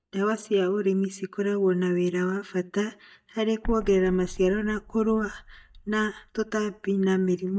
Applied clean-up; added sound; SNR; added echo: neural mask model DeepFilterNet 3.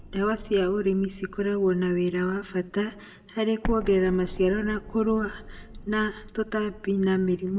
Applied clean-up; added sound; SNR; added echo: none; Explosion; 14 dB; reverberation time 1.0 s.